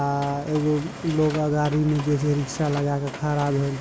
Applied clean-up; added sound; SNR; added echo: none; Mechanisms; 16 dB; none.